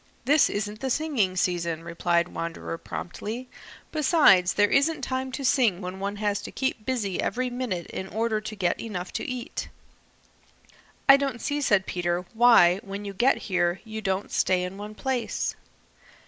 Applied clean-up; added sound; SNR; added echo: none; none; none; none.